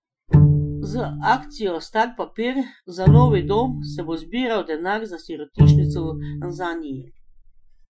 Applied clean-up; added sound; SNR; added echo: classical method Wiener filter.